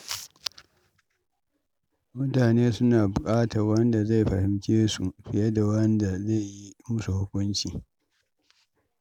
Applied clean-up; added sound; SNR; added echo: none; none; none; none.